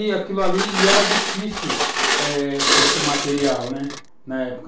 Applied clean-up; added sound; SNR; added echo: none; Glass; -2 dB; reverberation time 0.3 s.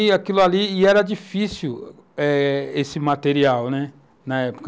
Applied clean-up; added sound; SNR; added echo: none; none; none; none.